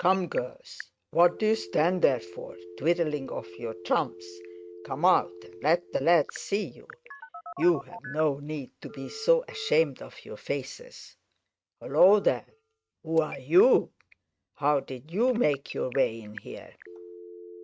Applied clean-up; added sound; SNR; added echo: neural mask model RNNoise.